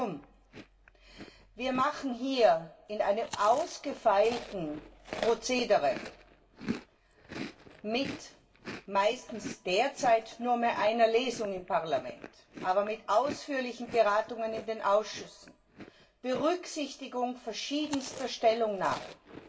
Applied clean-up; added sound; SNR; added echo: none; Chewing, mastication; 15 dB; reverberation time 0.2 s.